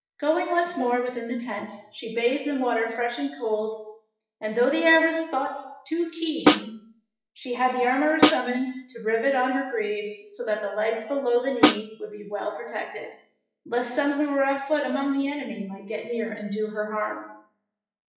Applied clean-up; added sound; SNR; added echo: classical method WPE with log-MMSE.